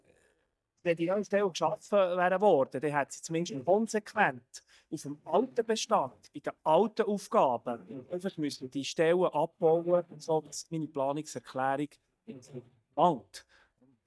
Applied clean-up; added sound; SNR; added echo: neural mask model DeepFilterNet 3.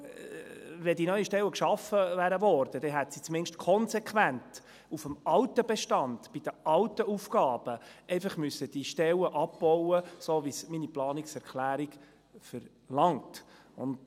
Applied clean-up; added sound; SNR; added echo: none; none; none; none.